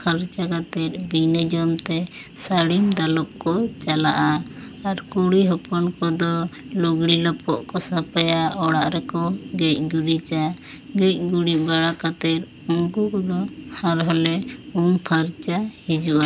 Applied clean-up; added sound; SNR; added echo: none; none; none; none.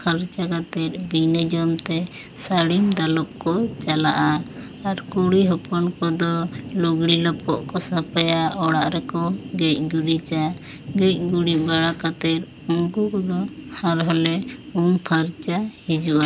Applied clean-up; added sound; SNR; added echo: none; Thunder / Rain; 18 dB; none.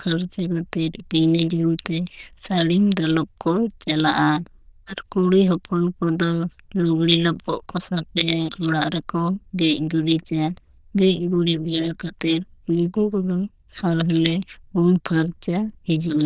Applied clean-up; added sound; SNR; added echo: neural diffusion model UNIVERSE++.